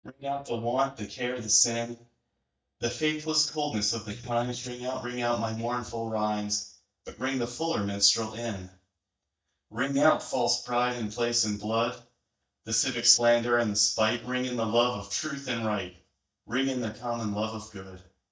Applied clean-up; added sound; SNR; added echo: neural mask model DeepFilterNet 3.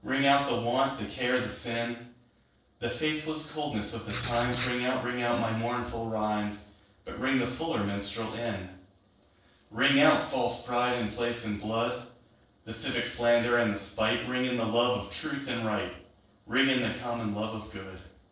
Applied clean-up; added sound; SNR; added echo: neural separator model SepFormer DNS4.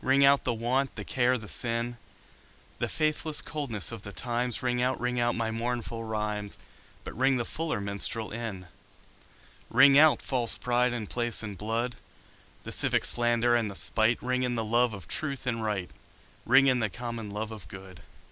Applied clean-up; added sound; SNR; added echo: none; none; none; none.